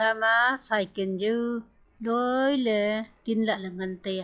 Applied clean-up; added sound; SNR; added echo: classical method log-MMSE.